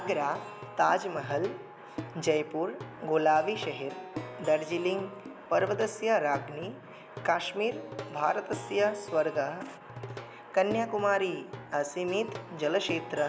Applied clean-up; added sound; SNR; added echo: none; Plucked string instrument; 13 dB; none.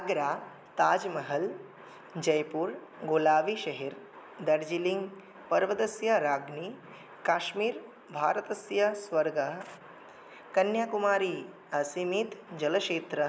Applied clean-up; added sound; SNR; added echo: none; none; none; none.